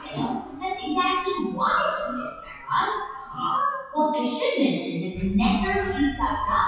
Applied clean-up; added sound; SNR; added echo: classical method WPE with log-MMSE.